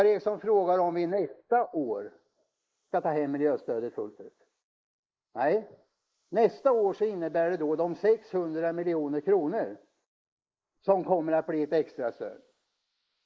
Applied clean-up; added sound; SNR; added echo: neural mask model Resemble Enhance denoiser.